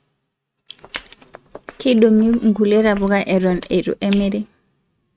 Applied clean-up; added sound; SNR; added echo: neural mask model RNNoise.